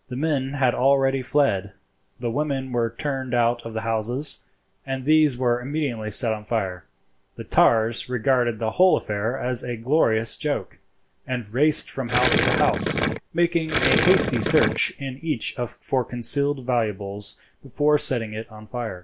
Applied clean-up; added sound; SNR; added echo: none; Gurgling; -1 dB; none.